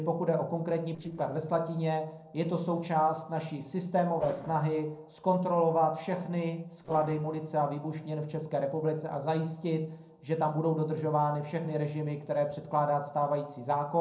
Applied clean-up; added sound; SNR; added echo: neural separator model SepFormer DNS4.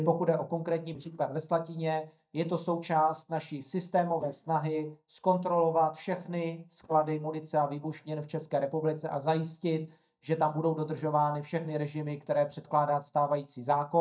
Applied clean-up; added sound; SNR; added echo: neural mask model DeepFilterNet 3.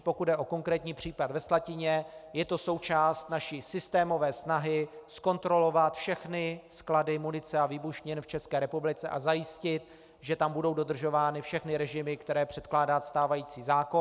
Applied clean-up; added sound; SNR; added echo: none; none; none; none.